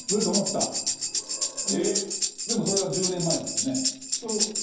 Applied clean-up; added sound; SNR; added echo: none; Tambourine; -1 dB; reverberation time 0.9 s.